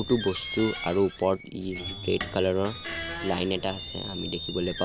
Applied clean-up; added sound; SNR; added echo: none; Squeak; 6 dB; none.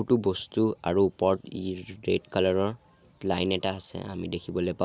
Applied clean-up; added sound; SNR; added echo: none; none; none; none.